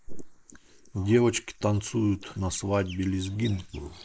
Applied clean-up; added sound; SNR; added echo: neural mask model Resemble Enhance denoiser.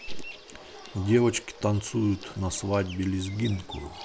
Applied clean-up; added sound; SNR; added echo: none; Bird vocalization, bird call, bird song; 19 dB; none.